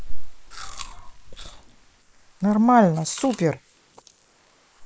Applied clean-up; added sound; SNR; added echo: neural mask model Resemble Enhance denoiser.